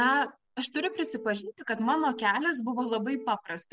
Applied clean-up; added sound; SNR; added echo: none; Telephone; 16 dB; none.